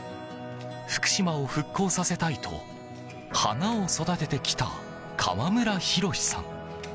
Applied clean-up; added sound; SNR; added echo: none; none; none; none.